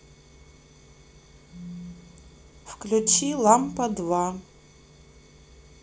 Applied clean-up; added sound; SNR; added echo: none; Telephone; 15 dB; none.